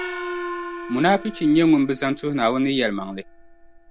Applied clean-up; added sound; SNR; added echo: none; Gong; 12 dB; none.